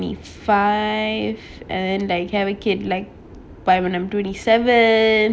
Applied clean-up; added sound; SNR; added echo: none; none; none; none.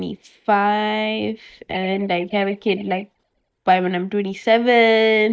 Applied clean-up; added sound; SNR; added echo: neural mask model DeepFilterNet 3.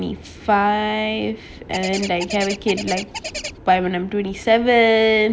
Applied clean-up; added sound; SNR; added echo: none; Bird; 11 dB; none.